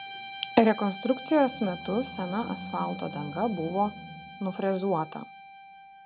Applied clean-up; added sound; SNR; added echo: none; Animal + Guitar; 12 dB; none.